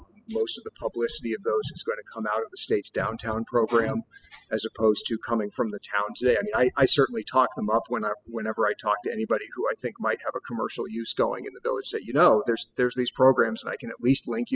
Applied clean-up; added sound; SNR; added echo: classical method spectral subtraction.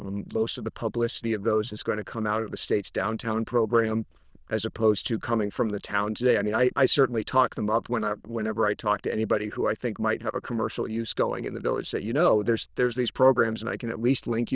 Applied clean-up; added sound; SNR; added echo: neural diffusion model UNIVERSE++.